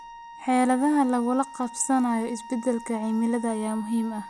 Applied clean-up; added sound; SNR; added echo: none; Wind instrument, woodwind instrument; 16 dB; none.